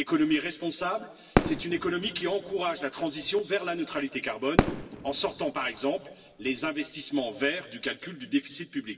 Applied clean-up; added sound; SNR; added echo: none; Fireworks; 3 dB; reverberation time 2.3 s.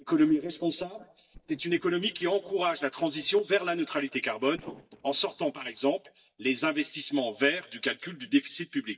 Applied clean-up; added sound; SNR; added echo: neural mask model DeepFilterNet 3.